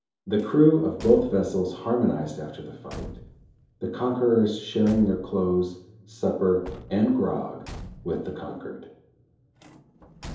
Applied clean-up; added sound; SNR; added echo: none; Slam / Truck / Car; 19 dB; reverberation time 2.8 s.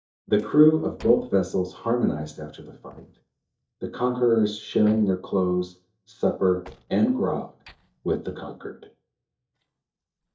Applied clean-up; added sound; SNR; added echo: neural mask model DeepFilterNet 3.